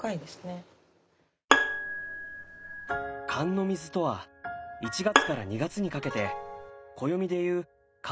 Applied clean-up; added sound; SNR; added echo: none; Bowed string instrument; -1 dB; none.